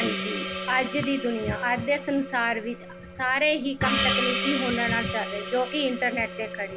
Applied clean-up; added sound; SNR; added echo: none; Gong; 4 dB; none.